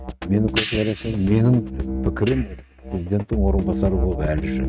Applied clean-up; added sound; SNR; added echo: neural mask model RNNoise.